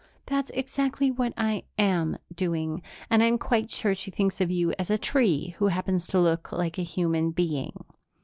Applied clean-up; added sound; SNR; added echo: none; none; none; none.